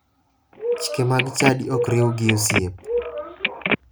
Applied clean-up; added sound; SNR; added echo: none; Telephone; 2 dB; none.